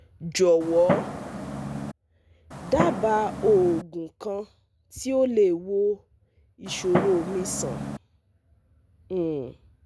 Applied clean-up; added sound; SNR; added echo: none; Fireworks; 4 dB; none.